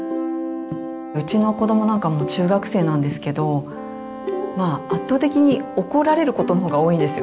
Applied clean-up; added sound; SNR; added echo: none; Wind instrument, woodwind instrument; 15 dB; none.